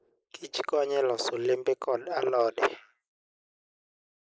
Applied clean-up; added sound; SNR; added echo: neural mask model Resemble Enhance denoiser.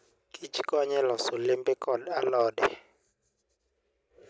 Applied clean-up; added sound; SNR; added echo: none; none; none; none.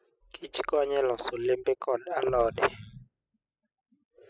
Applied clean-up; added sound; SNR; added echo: classical method spectral subtraction.